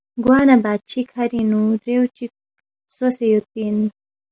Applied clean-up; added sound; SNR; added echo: none; none; none; none.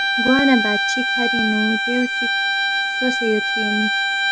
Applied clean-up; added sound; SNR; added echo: none; Bowed string instrument; -2 dB; none.